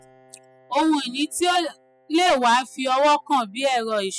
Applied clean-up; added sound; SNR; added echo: classical method spectral subtraction.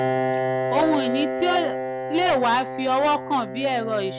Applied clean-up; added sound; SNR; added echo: none; Piano; 3 dB; none.